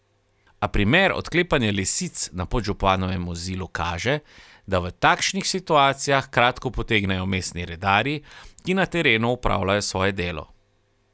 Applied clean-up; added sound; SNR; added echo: none; none; none; none.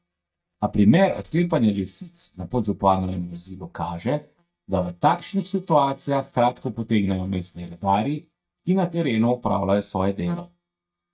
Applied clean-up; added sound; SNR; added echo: neural mask model DeepFilterNet 3.